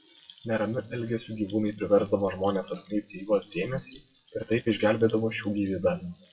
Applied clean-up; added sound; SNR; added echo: classical method WPE with log-MMSE.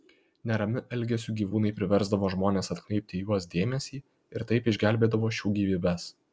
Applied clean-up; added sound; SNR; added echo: none; none; none; none.